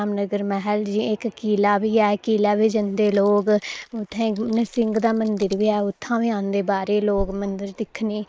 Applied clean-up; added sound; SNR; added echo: neural mask model Resemble Enhance denoiser.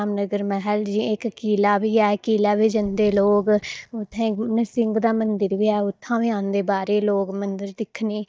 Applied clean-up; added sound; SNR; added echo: neural mask model DeepFilterNet 3.